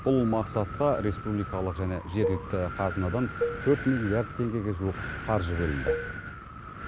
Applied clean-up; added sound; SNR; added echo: none; Wind + Dishes, pots, and pans; 6 dB; none.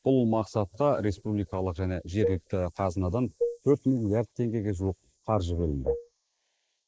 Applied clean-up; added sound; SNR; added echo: neural mask model Resemble Enhance denoiser.